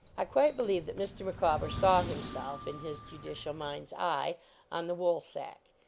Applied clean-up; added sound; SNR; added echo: none; Sliding door; 2 dB; none.